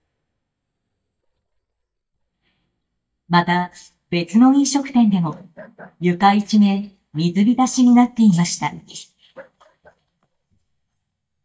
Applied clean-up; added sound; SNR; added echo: neural mask model DeepFilterNet 3.